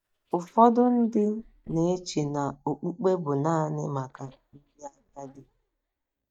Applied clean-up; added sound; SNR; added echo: neural mask model DeepFilterNet 3.